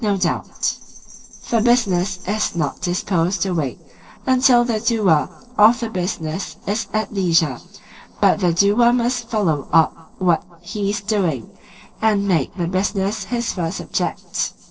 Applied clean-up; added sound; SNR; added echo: neural separator model SepFormer DNS4.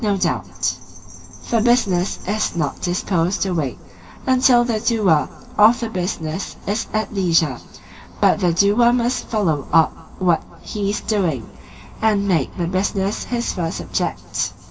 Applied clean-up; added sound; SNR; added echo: none; Bell; 14 dB; reverberation time 2.7 s.